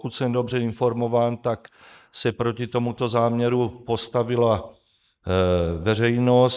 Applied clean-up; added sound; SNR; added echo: neural mask model Resemble Enhance denoiser.